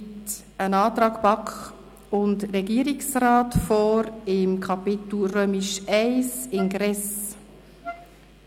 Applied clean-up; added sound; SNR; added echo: none; Wind instrument, woodwind instrument; 16 dB; none.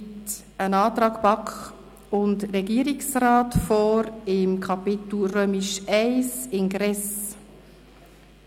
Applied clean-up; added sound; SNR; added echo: none; none; none; none.